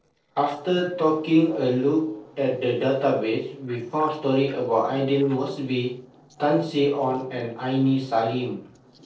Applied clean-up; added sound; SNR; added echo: neural separator model SepFormer DNS4.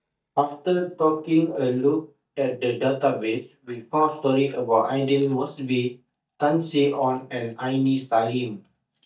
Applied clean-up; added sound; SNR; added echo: neural mask model DeepFilterNet 3.